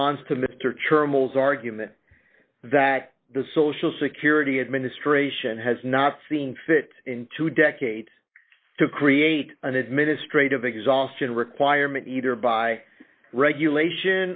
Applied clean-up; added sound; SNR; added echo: neural mask model Resemble Enhance denoiser.